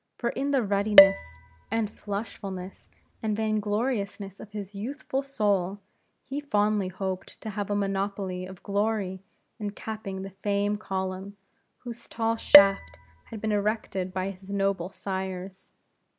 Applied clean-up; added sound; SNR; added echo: none; Dishes, pots, and pans; -3 dB; none.